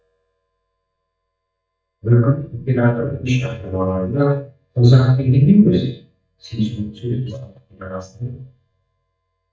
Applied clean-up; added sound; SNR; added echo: neural mask model DeepFilterNet 3.